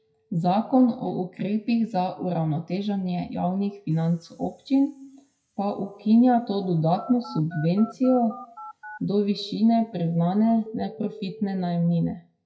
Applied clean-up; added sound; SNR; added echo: classical method WPE with log-MMSE.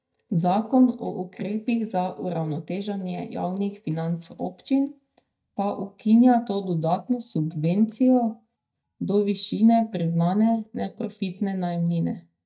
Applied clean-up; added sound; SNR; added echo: neural mask model DeepFilterNet 3.